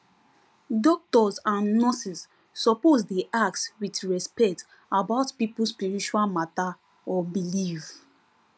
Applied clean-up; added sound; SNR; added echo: none; none; none; none.